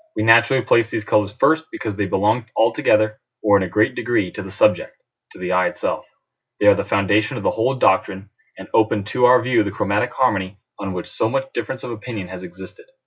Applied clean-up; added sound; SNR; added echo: none; none; none; none.